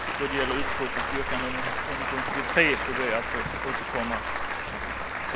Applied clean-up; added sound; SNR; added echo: none; Applause; -1 dB; none.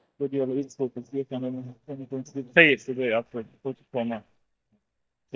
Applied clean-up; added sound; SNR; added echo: neural mask model DeepFilterNet 3.